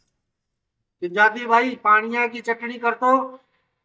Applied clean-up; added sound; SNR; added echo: neural mask model DeepFilterNet 3.